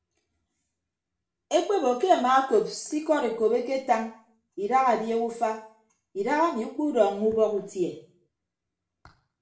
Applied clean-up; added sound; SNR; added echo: none; none; none; reverberation time 0.4 s.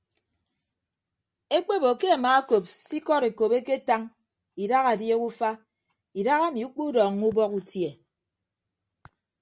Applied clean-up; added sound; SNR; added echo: none; none; none; none.